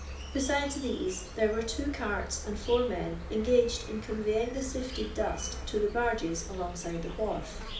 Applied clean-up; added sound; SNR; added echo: none; Insect; 8 dB; reverberation time 0.4 s.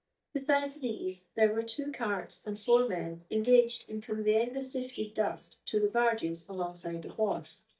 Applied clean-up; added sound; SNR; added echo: neural mask model DeepFilterNet 3.